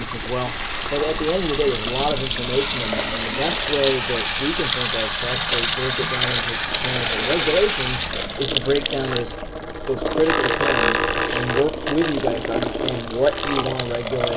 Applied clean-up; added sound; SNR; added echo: none; Sink (filling or washing) / Water tap, faucet; -3 dB; none.